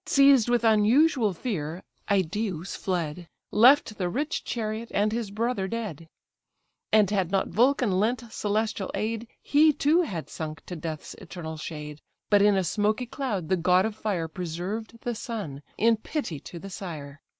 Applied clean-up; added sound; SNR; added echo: none; none; none; none.